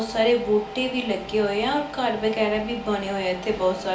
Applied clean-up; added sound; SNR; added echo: none; none; none; reverberation time 0.4 s.